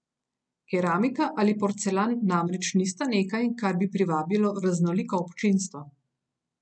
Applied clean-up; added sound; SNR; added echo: none; none; none; none.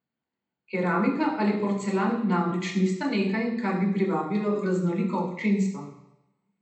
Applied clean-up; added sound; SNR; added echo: none; none; none; reverberation time 0.8 s.